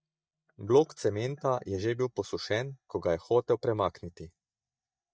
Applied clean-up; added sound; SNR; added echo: neural mask model DeepFilterNet 3.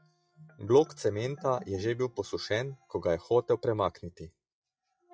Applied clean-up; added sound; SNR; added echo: classical method log-MMSE.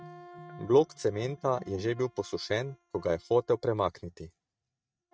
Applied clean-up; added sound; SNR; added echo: neural mask model RNNoise.